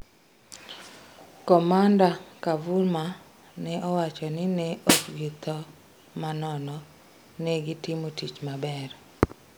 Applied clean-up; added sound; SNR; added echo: none; Snare drum; 1 dB; none.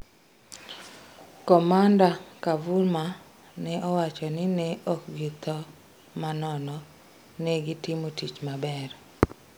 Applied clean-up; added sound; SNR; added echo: none; none; none; none.